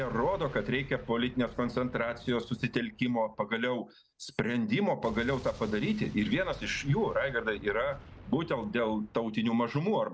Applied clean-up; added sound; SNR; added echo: none; Explosion; 18 dB; none.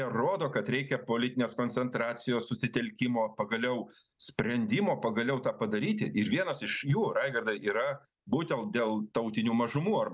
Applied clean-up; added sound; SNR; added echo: none; none; none; none.